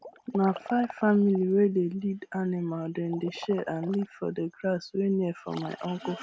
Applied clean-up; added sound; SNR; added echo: none; Liquid; 19 dB; none.